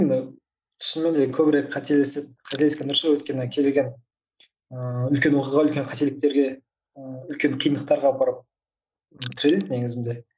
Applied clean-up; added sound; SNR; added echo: neural mask model Resemble Enhance denoiser.